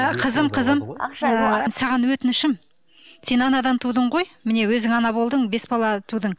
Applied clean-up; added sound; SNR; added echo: none; none; none; none.